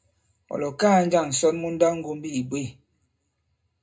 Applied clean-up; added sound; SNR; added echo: none; none; none; reverberation time 0.2 s.